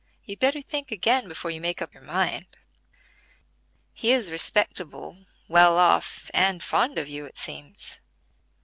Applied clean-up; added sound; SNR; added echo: none; none; none; none.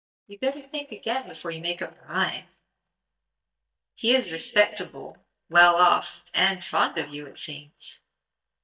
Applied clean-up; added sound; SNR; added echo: neural mask model DeepFilterNet 3.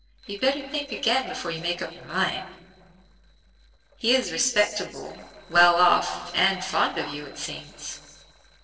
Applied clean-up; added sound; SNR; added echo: neural separator model SepFormer DNS4.